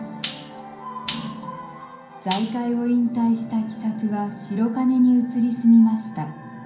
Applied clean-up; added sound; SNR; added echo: none; Tambourine; 14 dB; reverberation time 0.6 s.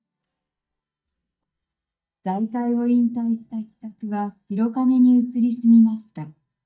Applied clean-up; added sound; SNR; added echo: neural mask model DeepFilterNet 3.